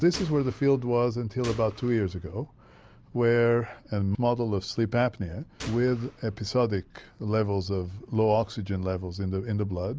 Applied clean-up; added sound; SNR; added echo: none; Gunshot, gunfire; 17 dB; none.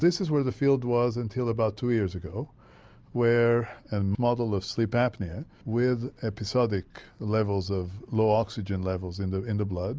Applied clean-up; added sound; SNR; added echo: none; none; none; none.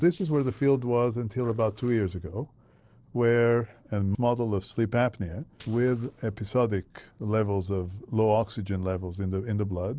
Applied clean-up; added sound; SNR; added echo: neural separator model SepFormer DNS4.